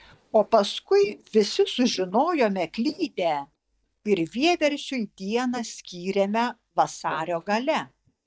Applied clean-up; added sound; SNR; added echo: neural mask model DeepFilterNet 3.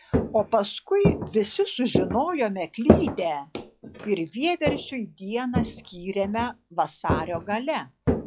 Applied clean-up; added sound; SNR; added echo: classical method log-MMSE.